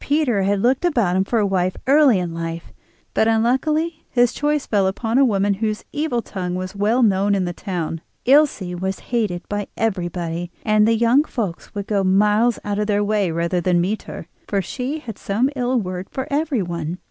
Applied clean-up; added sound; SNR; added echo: none; none; none; none.